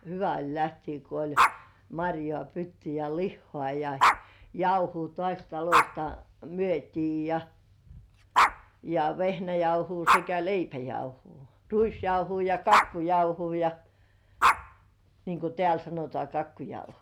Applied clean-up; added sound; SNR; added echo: none; Dog; 1 dB; none.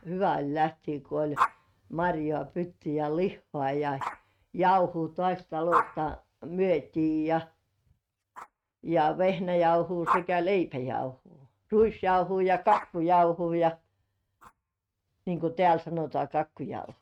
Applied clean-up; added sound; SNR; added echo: neural mask model RNNoise.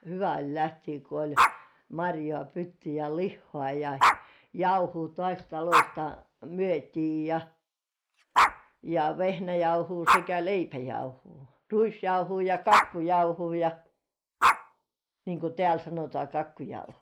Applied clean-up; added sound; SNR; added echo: neural mask model Resemble Enhance denoiser.